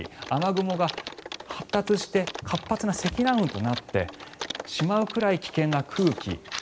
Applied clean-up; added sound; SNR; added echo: none; Typing; 11 dB; none.